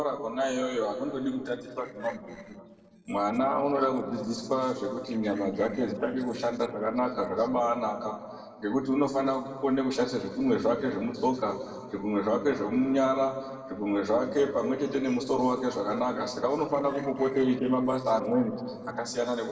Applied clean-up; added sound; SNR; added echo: neural separator model SepFormer DNS4.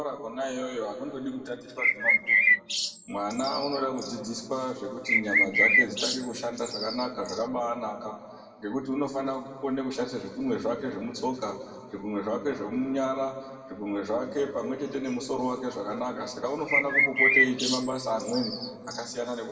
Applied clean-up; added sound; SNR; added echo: none; Bird; -5 dB; reverberation time 1.9 s.